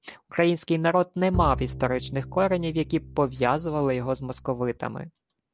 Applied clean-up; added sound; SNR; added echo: none; Bowed string instrument; 10 dB; none.